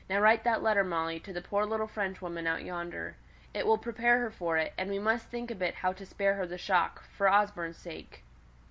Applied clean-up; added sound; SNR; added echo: none; none; none; none.